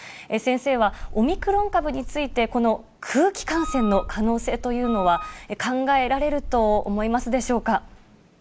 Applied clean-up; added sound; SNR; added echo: none; Wind + Wind instrument, woodwind instrument; 10 dB; none.